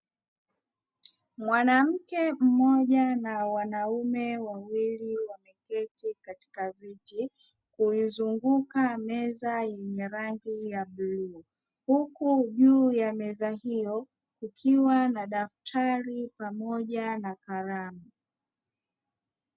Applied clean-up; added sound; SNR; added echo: none; none; none; none.